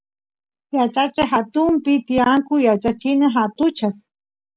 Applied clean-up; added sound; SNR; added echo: none; none; none; none.